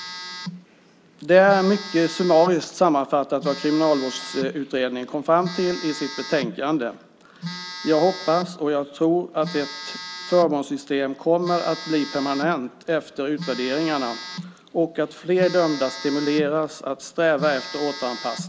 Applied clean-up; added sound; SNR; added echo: none; Telephone; 13 dB; none.